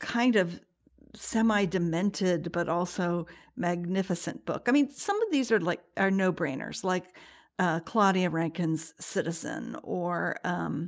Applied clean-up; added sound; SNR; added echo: none; none; none; none.